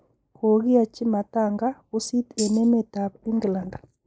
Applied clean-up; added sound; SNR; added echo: neural mask model Resemble Enhance denoiser.